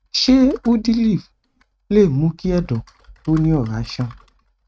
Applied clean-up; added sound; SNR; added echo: neural mask model RNNoise.